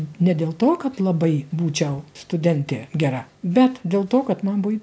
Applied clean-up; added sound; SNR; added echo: none; none; none; none.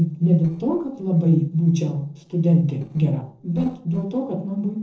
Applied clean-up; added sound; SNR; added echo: neural separator model SepFormer DNS4.